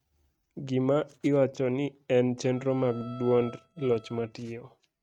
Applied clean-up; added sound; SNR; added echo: neural mask model RNNoise.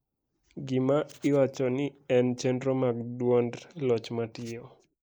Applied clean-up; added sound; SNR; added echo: neural mask model Resemble Enhance denoiser.